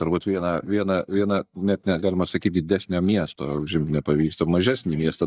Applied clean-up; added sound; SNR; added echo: neural mask model DeepFilterNet 3.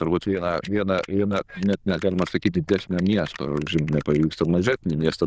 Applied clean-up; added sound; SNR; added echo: neural diffusion model UNIVERSE++.